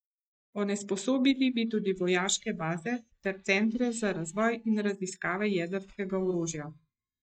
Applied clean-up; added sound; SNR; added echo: neural mask model DeepFilterNet 3.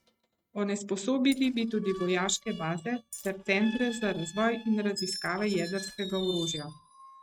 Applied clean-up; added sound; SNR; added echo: neural mask model RNNoise.